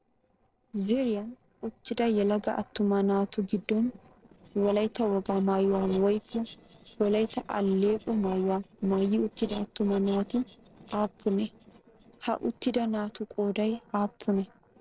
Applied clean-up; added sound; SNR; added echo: neural separator model SepFormer DNS4.